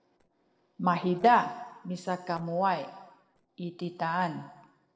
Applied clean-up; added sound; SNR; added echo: neural separator model SepFormer DNS4.